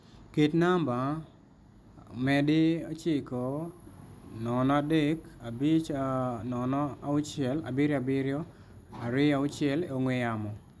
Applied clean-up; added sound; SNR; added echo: none; none; none; none.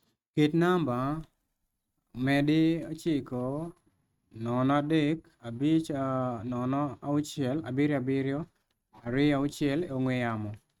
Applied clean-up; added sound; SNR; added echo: neural mask model RNNoise.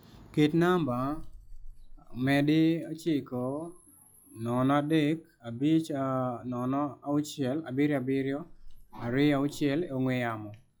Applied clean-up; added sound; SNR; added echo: classical method log-MMSE.